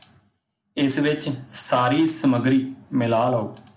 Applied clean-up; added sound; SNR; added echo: none; none; none; none.